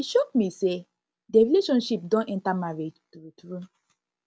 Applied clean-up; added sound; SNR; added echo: none; none; none; none.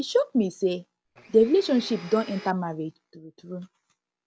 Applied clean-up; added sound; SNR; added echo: none; Domestic sounds, home sounds; 18 dB; none.